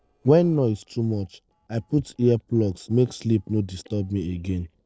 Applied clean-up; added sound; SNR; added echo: neural separator model SepFormer DNS4.